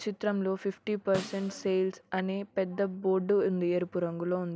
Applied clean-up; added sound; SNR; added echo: none; Snare drum; 16 dB; none.